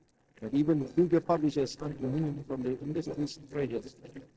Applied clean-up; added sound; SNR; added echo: neural separator model SepFormer DNS4.